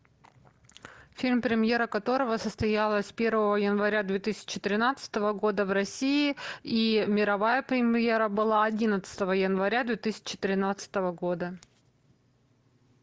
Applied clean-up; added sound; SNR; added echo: none; none; none; none.